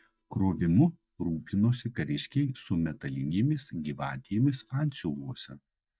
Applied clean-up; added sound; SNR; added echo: neural mask model DeepFilterNet 3.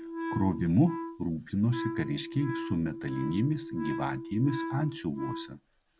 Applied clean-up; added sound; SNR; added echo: none; Wind instrument, woodwind instrument; 7 dB; none.